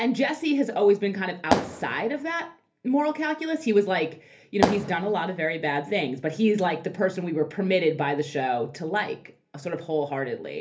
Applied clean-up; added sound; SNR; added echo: none; Fireworks; 2 dB; reverberation time 0.3 s.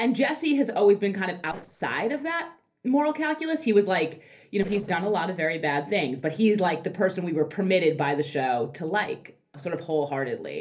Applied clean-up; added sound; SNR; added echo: neural separator model SepFormer DNS4.